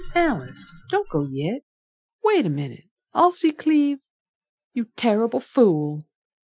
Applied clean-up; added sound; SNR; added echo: classical method Wiener filter.